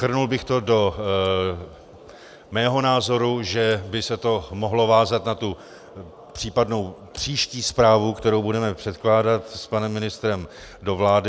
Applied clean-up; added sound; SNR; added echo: none; none; none; none.